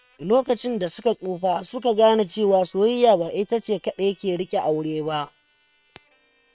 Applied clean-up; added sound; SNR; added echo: neural separator model SepFormer WHAM!.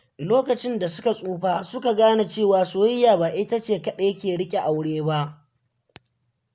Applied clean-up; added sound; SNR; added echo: none; none; none; none.